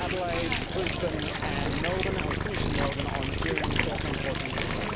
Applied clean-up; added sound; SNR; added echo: none; Cat + Water; -5 dB; none.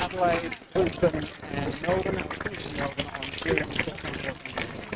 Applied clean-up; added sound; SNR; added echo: neural mask model RNNoise.